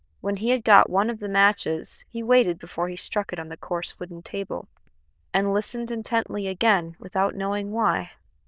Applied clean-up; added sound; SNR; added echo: neural diffusion model UNIVERSE++.